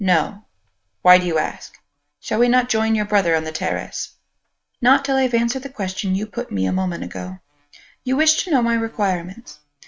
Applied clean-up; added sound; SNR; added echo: neural mask model RNNoise.